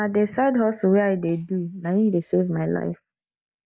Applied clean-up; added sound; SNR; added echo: neural mask model DeepFilterNet 3.